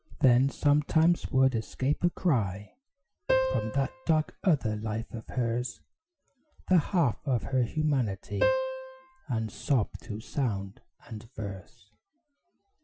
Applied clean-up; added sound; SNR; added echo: classical method Wiener filter.